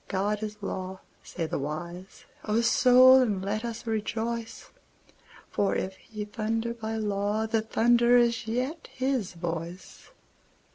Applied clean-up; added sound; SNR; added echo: none; none; none; none.